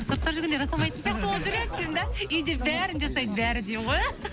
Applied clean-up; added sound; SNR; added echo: none; Boat, Water vehicle; 11 dB; none.